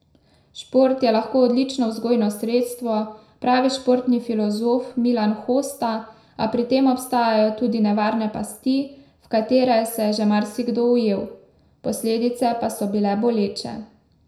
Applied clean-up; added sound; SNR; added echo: none; none; none; reverberation time 0.5 s.